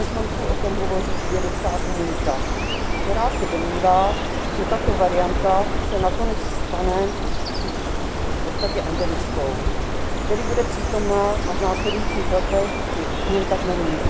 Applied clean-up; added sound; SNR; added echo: none; Bird; -2 dB; reverberation time 0.8 s.